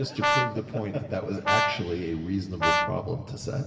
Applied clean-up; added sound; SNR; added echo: none; Brass instrument; -2 dB; reverberation time 2.3 s.